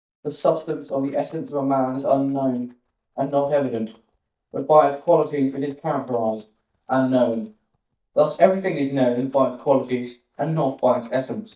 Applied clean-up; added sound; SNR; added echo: neural mask model DeepFilterNet 3.